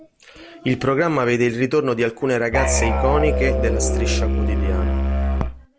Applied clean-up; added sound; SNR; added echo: none; Musical instrument; -2 dB; none.